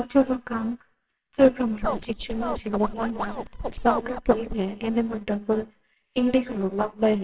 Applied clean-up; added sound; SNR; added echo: neural separator model SepFormer WHAMR!.